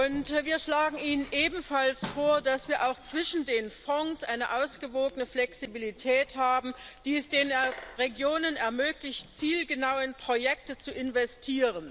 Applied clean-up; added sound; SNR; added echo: none; Scissors; 18 dB; none.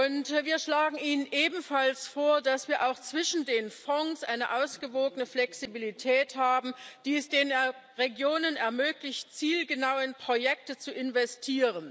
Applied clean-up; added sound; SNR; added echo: none; none; none; none.